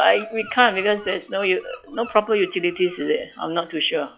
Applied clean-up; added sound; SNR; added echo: classical method log-MMSE.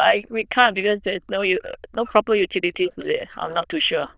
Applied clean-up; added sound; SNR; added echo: neural diffusion model UNIVERSE++.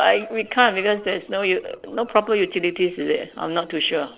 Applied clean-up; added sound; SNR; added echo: neural separator model SepFormer DNS4.